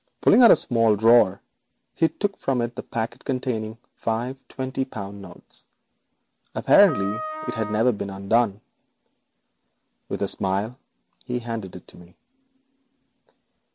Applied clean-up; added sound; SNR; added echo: none; Wind instrument, woodwind instrument; 9 dB; none.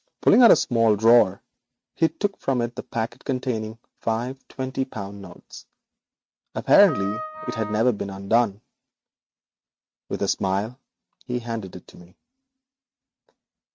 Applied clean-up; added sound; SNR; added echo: neural mask model RNNoise.